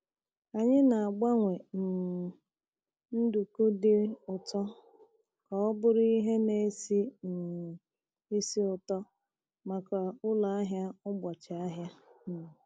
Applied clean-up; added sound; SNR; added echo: none; none; none; none.